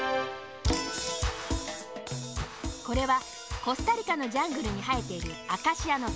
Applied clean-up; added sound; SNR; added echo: none; none; none; none.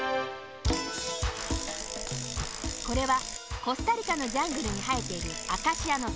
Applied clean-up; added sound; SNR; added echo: none; Bicycle; 7 dB; none.